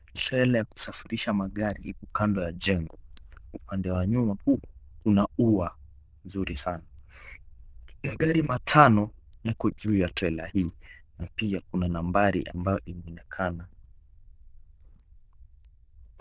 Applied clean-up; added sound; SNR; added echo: neural diffusion model UNIVERSE++.